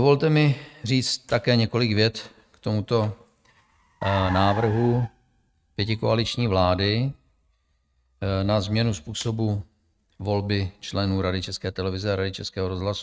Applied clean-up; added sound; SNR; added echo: neural mask model RNNoise.